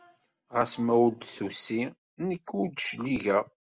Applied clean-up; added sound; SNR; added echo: none; none; none; none.